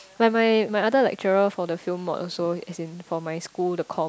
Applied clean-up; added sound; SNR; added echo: none; none; none; none.